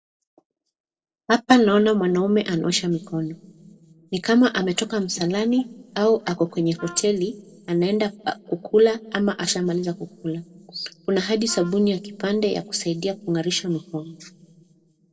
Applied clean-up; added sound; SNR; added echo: neural separator model SepFormer DNS4.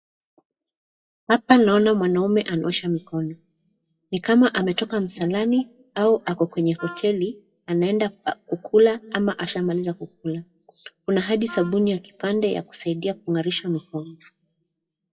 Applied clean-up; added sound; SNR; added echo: classical method WPE with log-MMSE.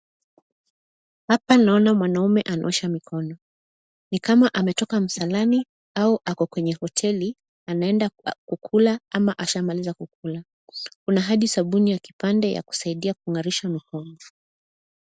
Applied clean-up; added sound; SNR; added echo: none; none; none; none.